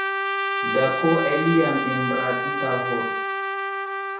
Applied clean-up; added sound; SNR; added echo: none; Trumpet; 0 dB; reverberation time 0.7 s.